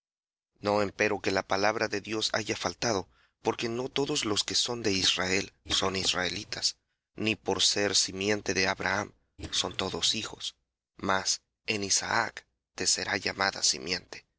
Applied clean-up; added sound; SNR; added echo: neural separator model SepFormer DNS4.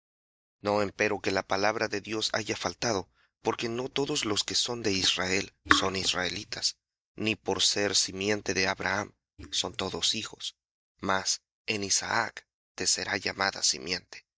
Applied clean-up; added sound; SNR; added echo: neural mask model DeepFilterNet 3.